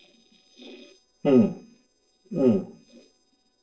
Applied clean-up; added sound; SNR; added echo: neural separator model SepFormer DNS4.